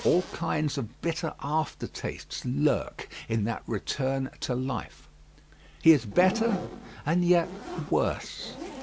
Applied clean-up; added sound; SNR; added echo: none; Zipper (clothing); 14 dB; none.